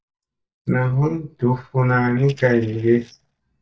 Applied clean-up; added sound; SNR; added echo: neural mask model DeepFilterNet 3.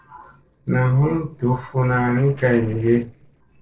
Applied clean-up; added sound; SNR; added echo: neural separator model SepFormer DNS4.